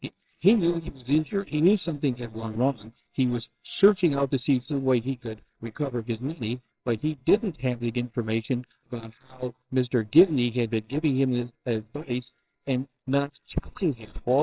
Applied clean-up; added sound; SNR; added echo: neural separator model SepFormer WHAMR!.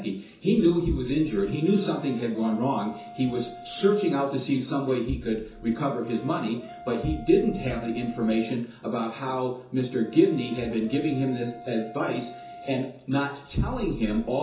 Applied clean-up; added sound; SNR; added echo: none; Brass instrument; 19 dB; reverberation time 0.6 s.